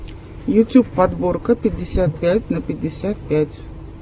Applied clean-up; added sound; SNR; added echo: none; none; none; none.